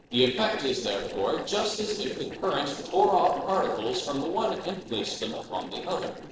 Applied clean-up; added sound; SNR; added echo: neural separator model SepFormer DNS4.